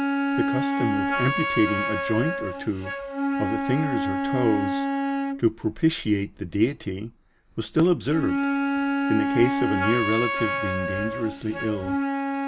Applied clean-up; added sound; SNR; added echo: none; Wind instrument, woodwind instrument; 0 dB; none.